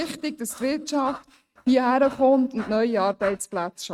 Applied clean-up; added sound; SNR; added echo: neural mask model RNNoise.